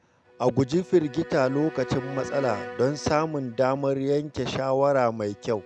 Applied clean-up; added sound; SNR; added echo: none; Bowed string instrument; 16 dB; none.